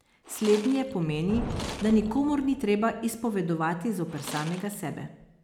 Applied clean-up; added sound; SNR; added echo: none; Tools + Thunder; 13 dB; none.